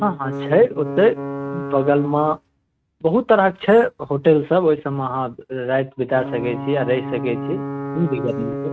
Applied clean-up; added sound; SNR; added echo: neural mask model RNNoise.